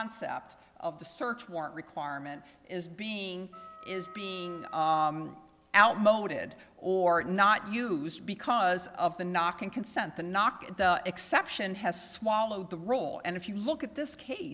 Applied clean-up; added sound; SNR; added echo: none; Wind instrument, woodwind instrument; 17 dB; none.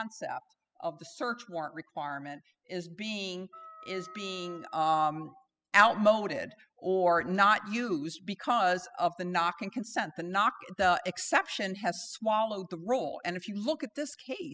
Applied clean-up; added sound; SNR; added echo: classical method spectral subtraction.